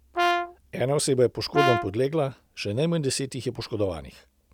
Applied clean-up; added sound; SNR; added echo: none; Brass instrument; 1 dB; none.